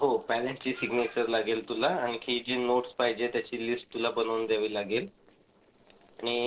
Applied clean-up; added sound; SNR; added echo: neural separator model SepFormer DNS4.